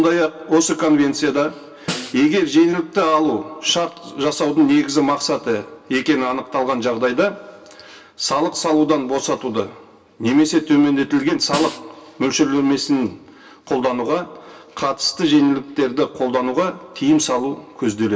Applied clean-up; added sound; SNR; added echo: none; Snare drum; 14 dB; reverberation time 0.2 s.